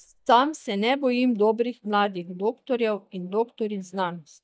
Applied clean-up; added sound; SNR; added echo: neural mask model DeepFilterNet 3.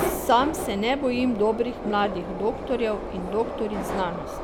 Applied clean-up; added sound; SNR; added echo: none; Subway, metro, underground; 6 dB; none.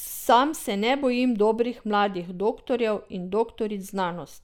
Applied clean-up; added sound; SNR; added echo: none; none; none; none.